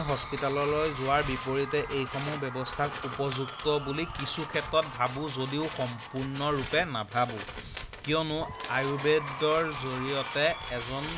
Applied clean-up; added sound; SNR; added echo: none; Tools + Crowd / Cheering; 9 dB; none.